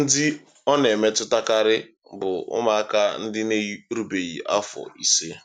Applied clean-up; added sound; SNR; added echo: none; none; none; none.